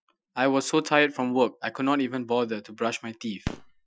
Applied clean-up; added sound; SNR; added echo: classical method Wiener filter.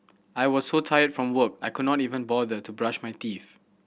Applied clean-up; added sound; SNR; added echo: none; none; none; none.